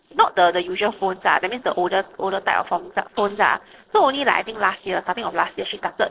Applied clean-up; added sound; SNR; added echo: neural separator model SepFormer DNS4.